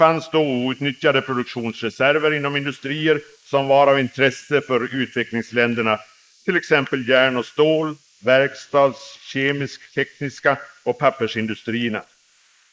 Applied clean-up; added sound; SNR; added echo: neural mask model Resemble Enhance denoiser.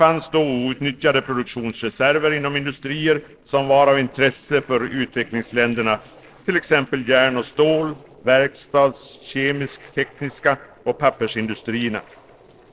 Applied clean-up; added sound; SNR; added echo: neural separator model SepFormer DNS4.